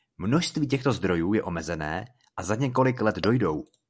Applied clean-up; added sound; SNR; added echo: none; Tap / Glass; 12 dB; none.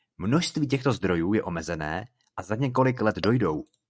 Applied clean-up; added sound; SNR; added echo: neural mask model RNNoise.